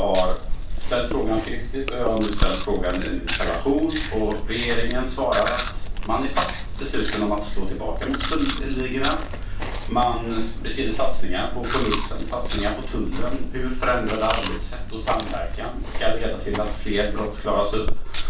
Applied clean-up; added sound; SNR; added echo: none; Chewing, mastication; -3 dB; reverberation time 0.3 s.